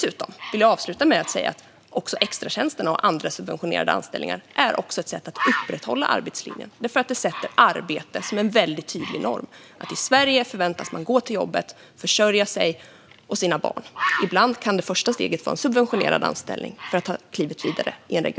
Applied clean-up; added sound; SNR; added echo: none; Bird; 13 dB; none.